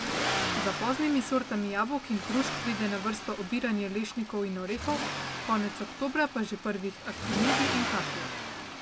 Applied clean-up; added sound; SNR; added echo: none; Accelerating, revving, vroom; 3 dB; none.